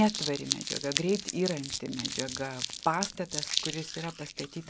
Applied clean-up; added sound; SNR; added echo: none; Crumpling, crinkling; 4 dB; none.